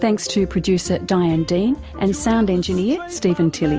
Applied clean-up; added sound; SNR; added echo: none; none; none; none.